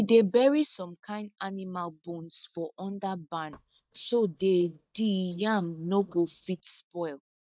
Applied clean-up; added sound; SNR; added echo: neural mask model DeepFilterNet 3.